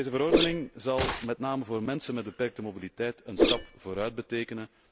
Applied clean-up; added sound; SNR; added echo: none; Whoosh, swoosh, swish; -2 dB; none.